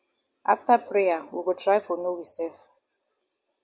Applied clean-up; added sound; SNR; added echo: none; none; none; none.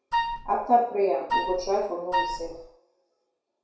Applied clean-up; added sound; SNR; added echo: none; Wind instrument, woodwind instrument; 2 dB; reverberation time 0.6 s.